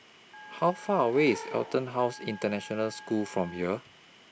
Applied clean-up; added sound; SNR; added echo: none; Animal / Brass instrument + Telephone; 16 dB; none.